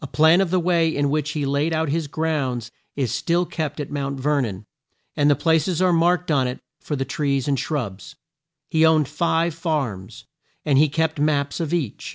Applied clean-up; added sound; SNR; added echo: none; none; none; none.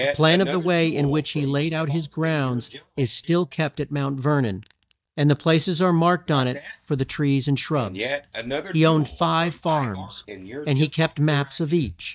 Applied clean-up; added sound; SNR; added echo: neural mask model DeepFilterNet 3.